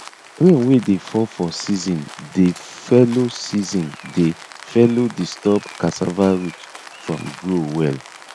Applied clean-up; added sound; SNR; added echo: none; Rain; 19 dB; none.